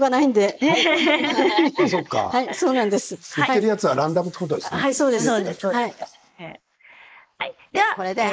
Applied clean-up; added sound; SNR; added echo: neural mask model Resemble Enhance denoiser.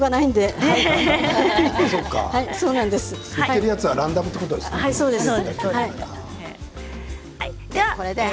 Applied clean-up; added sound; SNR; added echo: none; none; none; none.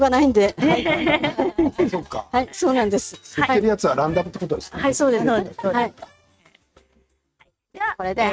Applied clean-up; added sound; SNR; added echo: neural mask model RNNoise.